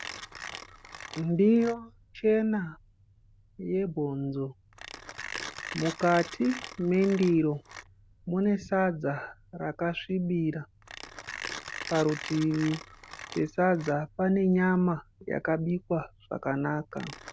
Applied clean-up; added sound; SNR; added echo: none; Mechanisms; 15 dB; none.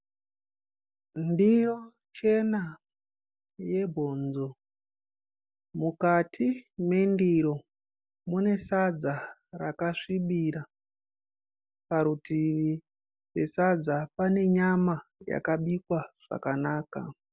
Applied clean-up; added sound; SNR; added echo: none; none; none; none.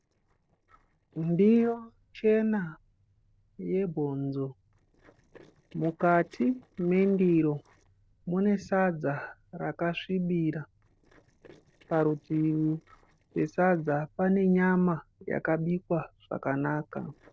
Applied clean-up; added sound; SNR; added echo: neural separator model SepFormer DNS4.